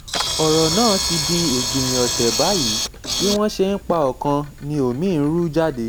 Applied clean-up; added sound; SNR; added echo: none; Camera; 4 dB; none.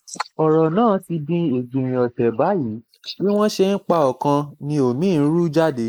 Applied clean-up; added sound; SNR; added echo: neural mask model Resemble Enhance denoiser.